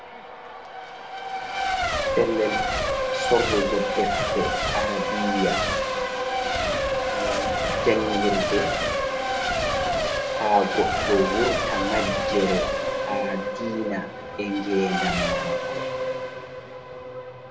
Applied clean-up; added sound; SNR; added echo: none; Race car, auto racing / Accelerating, revving, vroom / Mechanisms; -2 dB; reverberation time 1.8 s.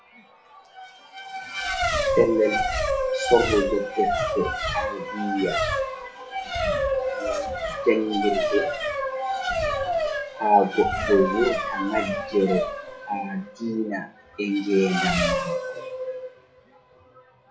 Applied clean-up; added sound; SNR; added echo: classical method WPE with log-MMSE.